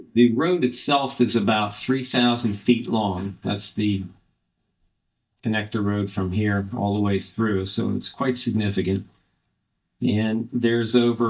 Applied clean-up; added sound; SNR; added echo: neural mask model DeepFilterNet 3.